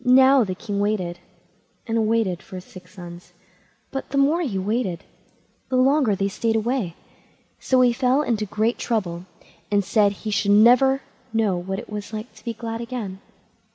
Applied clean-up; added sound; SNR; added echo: none; none; none; none.